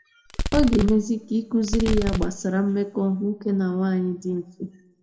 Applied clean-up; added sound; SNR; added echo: none; Fireworks; 2 dB; reverberation time 1.0 s.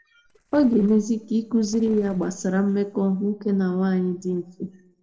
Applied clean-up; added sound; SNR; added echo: neural separator model SepFormer DNS4.